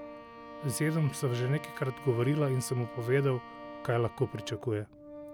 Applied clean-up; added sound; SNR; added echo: none; Organ + Bowed string instrument; 14 dB; none.